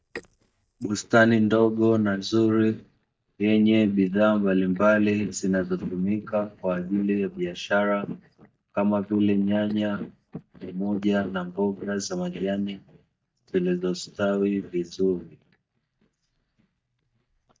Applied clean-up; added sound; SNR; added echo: neural mask model DeepFilterNet 3.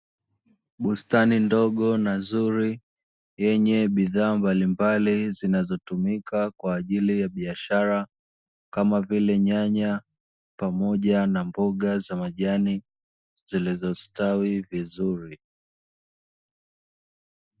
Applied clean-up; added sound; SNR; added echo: none; none; none; none.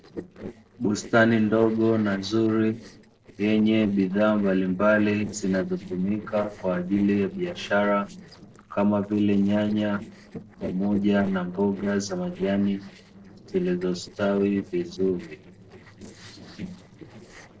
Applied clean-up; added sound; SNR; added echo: neural separator model SepFormer DNS4.